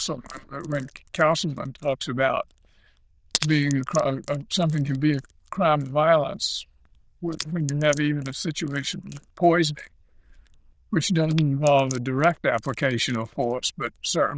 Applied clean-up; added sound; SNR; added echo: neural diffusion model UNIVERSE++.